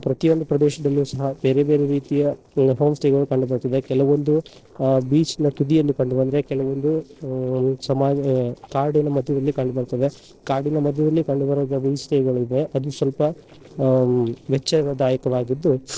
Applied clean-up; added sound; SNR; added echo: neural separator model SepFormer DNS4.